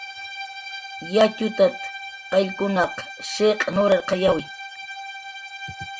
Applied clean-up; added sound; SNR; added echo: none; Bowed string instrument; 12 dB; none.